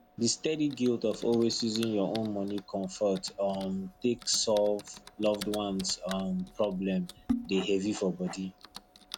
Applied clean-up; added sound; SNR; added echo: none; Typing; 13 dB; none.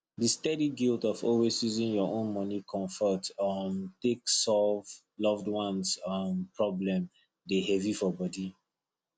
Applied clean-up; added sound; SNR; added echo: none; none; none; none.